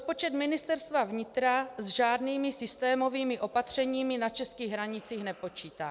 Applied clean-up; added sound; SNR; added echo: none; none; none; none.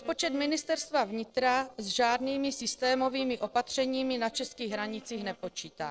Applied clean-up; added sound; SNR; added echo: neural separator model SepFormer DNS4.